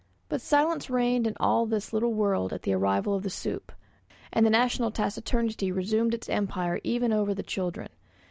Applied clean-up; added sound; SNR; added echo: none; none; none; none.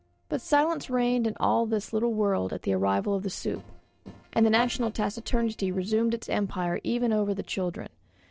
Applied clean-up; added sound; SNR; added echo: neural separator model SepFormer DNS4.